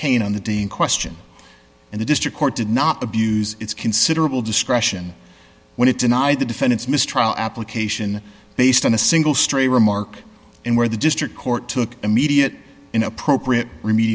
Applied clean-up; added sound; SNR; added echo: none; none; none; none.